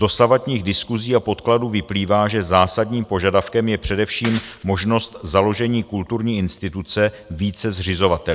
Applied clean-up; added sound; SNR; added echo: none; Shatter / Crushing; 16 dB; none.